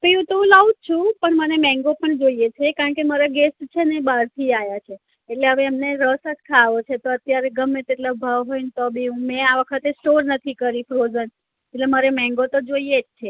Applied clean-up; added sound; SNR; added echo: none; none; none; none.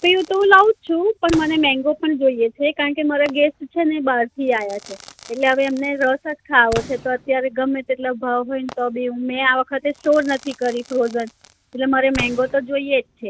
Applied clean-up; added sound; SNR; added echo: none; Crackle / Fireworks; 20 dB; none.